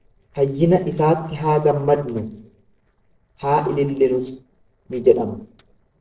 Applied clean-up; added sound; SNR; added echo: neural separator model SepFormer DNS4.